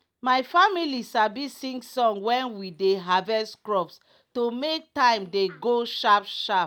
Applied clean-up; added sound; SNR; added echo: none; none; none; none.